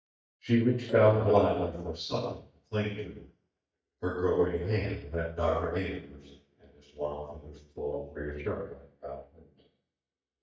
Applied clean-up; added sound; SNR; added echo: neural mask model DeepFilterNet 3.